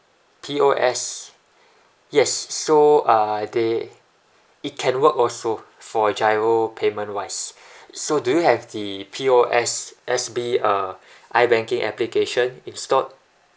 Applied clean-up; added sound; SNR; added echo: none; none; none; none.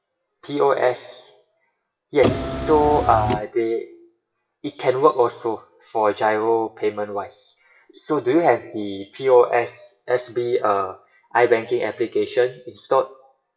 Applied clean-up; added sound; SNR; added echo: classical method WPE with log-MMSE.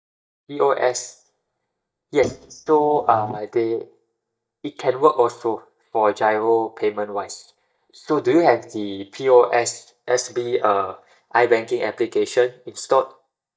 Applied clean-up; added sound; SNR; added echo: neural mask model DeepFilterNet 3.